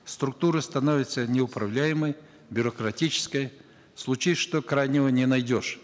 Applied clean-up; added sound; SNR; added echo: none; none; none; none.